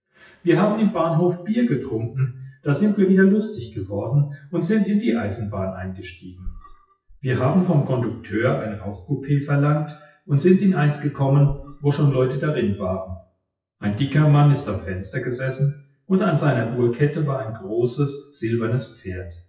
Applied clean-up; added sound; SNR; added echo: classical method WPE with log-MMSE.